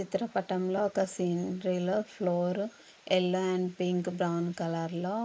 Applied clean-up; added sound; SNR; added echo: neural mask model Resemble Enhance denoiser.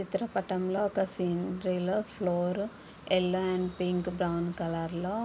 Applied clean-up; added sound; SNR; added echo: none; none; none; none.